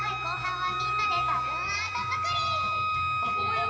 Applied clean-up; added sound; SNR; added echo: none; Wind instrument, woodwind instrument; -5 dB; reverberation time 2.5 s.